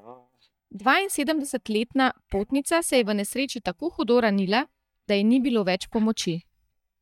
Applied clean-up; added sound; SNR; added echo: neural mask model DeepFilterNet 3.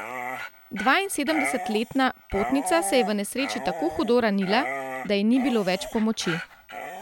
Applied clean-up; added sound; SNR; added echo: none; Dog; 8 dB; none.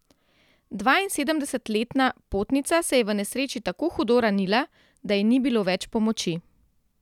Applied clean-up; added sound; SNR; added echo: none; none; none; none.